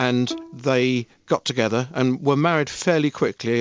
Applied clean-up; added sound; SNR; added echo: none; Bowed string instrument; 19 dB; none.